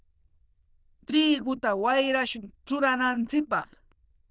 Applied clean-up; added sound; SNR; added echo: neural diffusion model UNIVERSE++.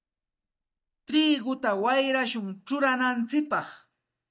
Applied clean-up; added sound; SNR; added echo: neural mask model DeepFilterNet 3.